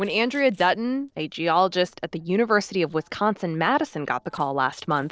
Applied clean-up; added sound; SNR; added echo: neural separator model SepFormer DNS4.